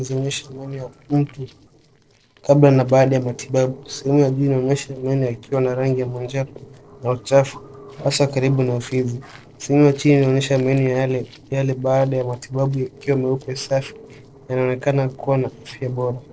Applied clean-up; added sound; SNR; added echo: neural separator model SepFormer DNS4.